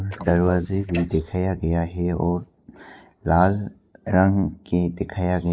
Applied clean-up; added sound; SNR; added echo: neural mask model Resemble Enhance denoiser.